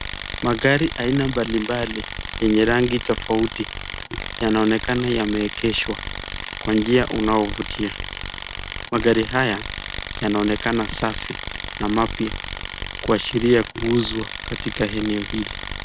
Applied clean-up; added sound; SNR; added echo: none; Tools; 6 dB; none.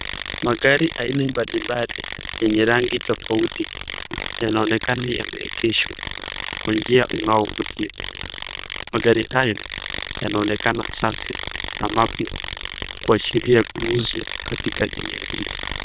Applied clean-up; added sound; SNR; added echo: neural diffusion model UNIVERSE++.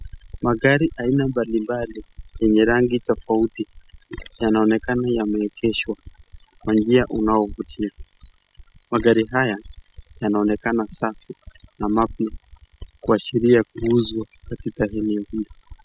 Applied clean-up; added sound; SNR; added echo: classical method spectral subtraction.